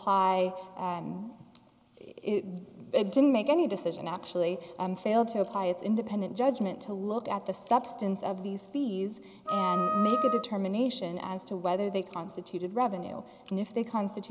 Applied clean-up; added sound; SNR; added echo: none; Wind instrument, woodwind instrument; 2 dB; none.